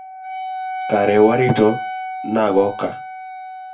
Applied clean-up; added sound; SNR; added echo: none; Wind instrument, woodwind instrument; 8 dB; reverberation time 0.2 s.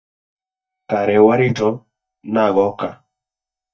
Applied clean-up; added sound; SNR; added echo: neural mask model DeepFilterNet 3.